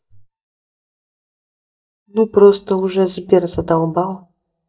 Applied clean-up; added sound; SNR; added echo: neural mask model DeepFilterNet 3.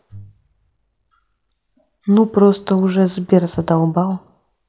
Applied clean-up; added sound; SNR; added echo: none; none; none; none.